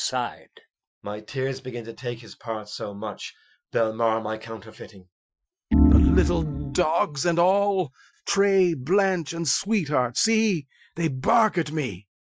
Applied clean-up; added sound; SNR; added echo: classical method Wiener filter.